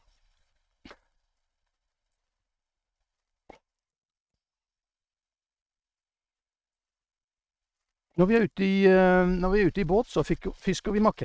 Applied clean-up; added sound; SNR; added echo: neural mask model RNNoise.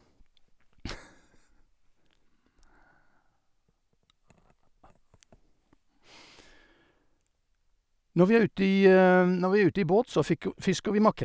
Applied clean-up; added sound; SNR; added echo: none; none; none; none.